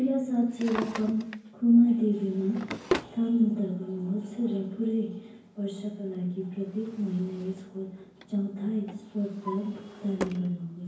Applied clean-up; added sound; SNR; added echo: none; Drawer open or close; 13 dB; reverberation time 0.9 s.